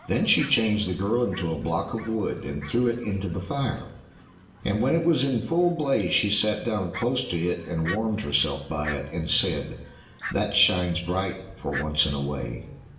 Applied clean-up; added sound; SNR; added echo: none; Fowl; 17 dB; reverberation time 0.8 s.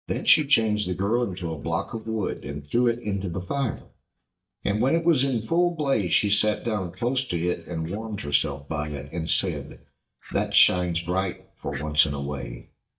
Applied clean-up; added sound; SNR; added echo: neural mask model DeepFilterNet 3.